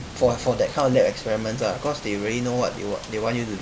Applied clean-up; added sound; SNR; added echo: none; Rain; 14 dB; none.